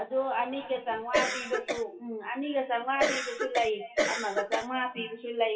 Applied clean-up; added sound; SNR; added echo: classical method WPE with log-MMSE.